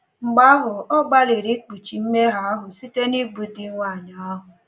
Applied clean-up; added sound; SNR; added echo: none; none; none; none.